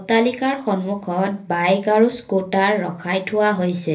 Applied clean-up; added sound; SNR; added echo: none; none; none; reverberation time 0.3 s.